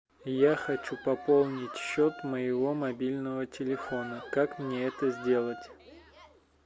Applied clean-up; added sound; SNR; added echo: none; Cheering; 14 dB; none.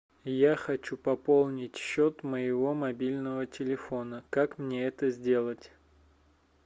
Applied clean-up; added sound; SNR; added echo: none; none; none; none.